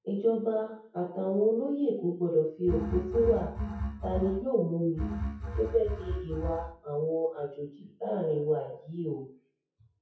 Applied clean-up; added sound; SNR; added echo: classical method WPE with log-MMSE.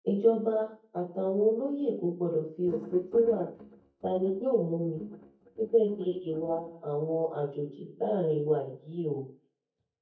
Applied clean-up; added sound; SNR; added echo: neural mask model DeepFilterNet 3.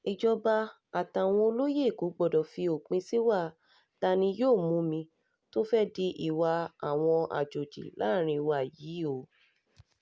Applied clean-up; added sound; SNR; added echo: none; none; none; none.